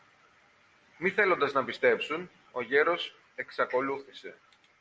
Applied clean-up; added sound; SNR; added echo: none; none; none; none.